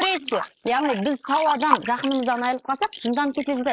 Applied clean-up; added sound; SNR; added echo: neural mask model Resemble Enhance denoiser.